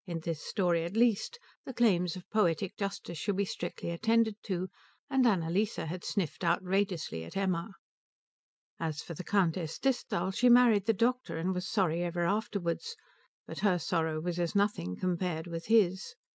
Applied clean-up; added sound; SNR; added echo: none; none; none; none.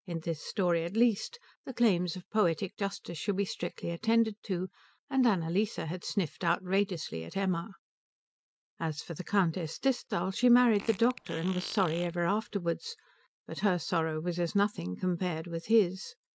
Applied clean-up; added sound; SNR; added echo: none; Fart; 16 dB; none.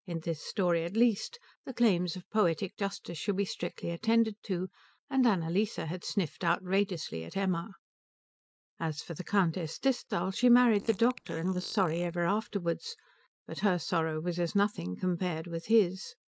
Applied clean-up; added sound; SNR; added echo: neural mask model Resemble Enhance denoiser.